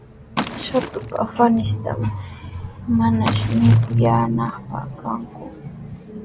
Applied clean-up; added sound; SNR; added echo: none; Liquid; 13 dB; none.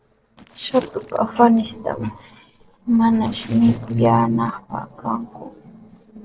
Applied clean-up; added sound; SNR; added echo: neural separator model SepFormer DNS4.